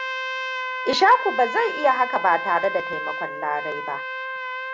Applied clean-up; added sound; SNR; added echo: none; Trumpet; 6 dB; none.